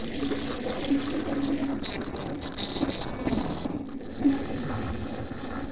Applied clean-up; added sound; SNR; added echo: neural separator model SepFormer DNS4.